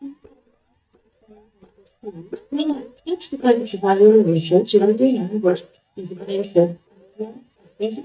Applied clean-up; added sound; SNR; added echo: neural mask model DeepFilterNet 3.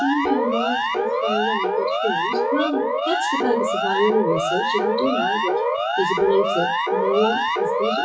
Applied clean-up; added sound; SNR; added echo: classical method WPE with log-MMSE.